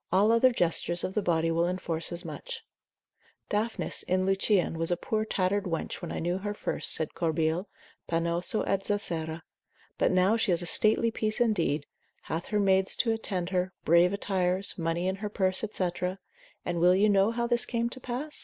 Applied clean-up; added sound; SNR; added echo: none; none; none; none.